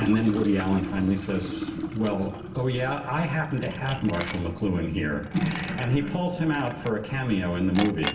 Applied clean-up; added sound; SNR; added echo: none; Liquid; 10 dB; reverberation time 0.3 s.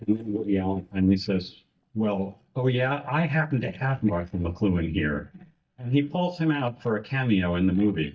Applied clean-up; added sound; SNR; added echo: neural mask model DeepFilterNet 3.